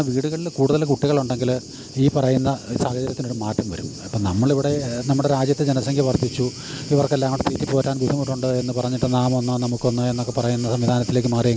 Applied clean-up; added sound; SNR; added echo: none; Thunder; 14 dB; none.